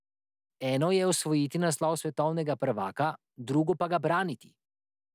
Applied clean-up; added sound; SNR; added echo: none; none; none; none.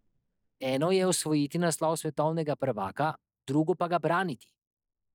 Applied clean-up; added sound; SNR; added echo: neural mask model DeepFilterNet 3.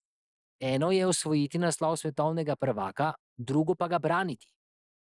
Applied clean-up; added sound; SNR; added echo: neural mask model Resemble Enhance denoiser.